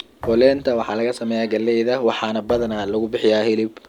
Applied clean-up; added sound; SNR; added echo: none; Thump, thud; 19 dB; none.